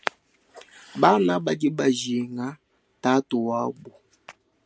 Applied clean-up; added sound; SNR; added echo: none; none; none; none.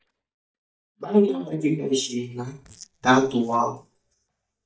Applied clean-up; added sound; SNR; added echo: neural mask model DeepFilterNet 3.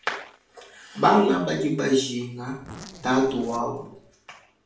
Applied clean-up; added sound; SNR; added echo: none; Zipper (clothing); 18 dB; reverberation time 0.5 s.